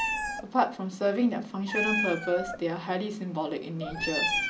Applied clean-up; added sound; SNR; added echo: none; Meow; 4 dB; none.